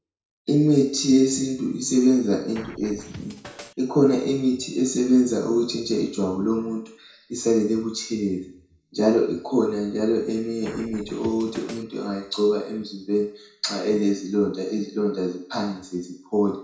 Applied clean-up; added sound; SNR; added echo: none; Scratching (performance technique); 17 dB; reverberation time 0.6 s.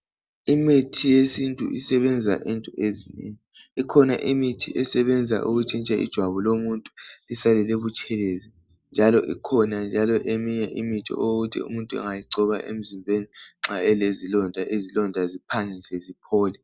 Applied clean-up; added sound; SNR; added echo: none; none; none; none.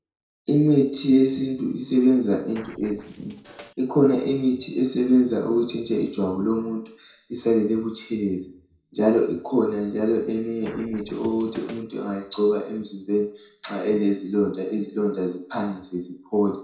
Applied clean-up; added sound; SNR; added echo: neural separator model SepFormer DNS4.